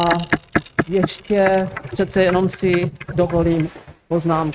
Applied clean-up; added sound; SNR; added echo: neural mask model RNNoise.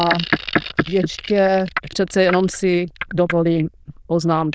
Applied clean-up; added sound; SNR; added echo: neural diffusion model UNIVERSE++.